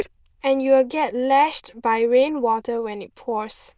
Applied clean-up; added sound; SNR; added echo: neural diffusion model UNIVERSE++.